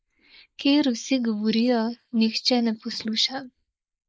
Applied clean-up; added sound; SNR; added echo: neural mask model Resemble Enhance denoiser.